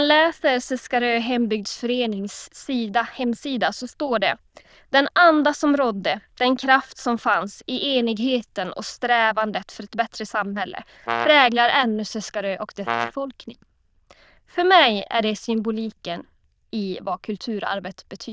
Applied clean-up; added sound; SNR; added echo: neural diffusion model UNIVERSE++.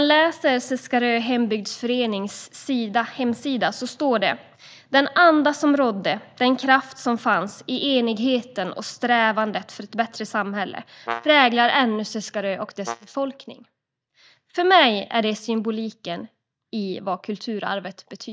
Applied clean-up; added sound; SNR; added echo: neural mask model DeepFilterNet 3.